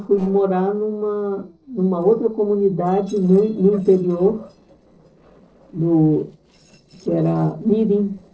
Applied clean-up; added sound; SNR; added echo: neural separator model SepFormer DNS4.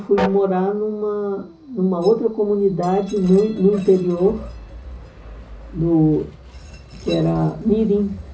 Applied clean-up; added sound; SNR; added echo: none; Train; 15 dB; reverberation time 0.5 s.